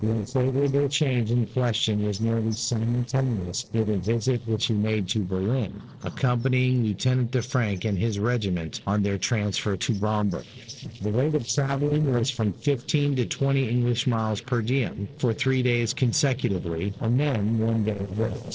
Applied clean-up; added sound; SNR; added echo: neural separator model SepFormer DNS4.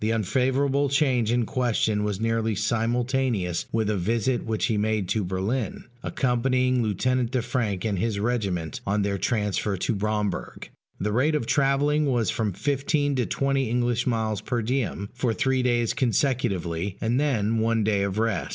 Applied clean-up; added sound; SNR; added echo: none; none; none; none.